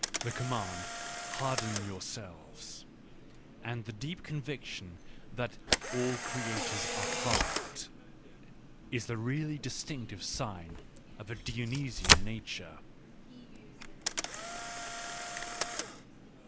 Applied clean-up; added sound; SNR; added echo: none; Camera; -2 dB; none.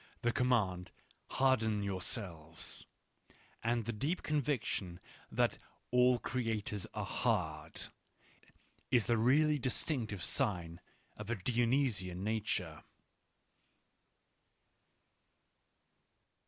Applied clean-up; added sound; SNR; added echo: none; none; none; none.